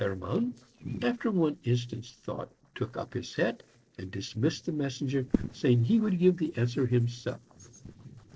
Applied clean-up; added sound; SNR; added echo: neural separator model SepFormer DNS4.